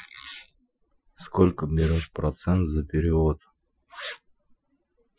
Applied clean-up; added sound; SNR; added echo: classical method Wiener filter.